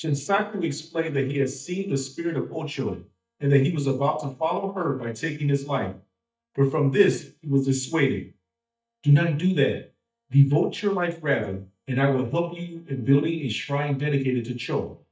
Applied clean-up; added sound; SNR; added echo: neural mask model DeepFilterNet 3.